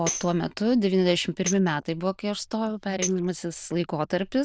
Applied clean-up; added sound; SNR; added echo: neural diffusion model UNIVERSE++.